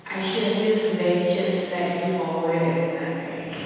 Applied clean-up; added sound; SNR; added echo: none; none; none; reverberation time 2.1 s.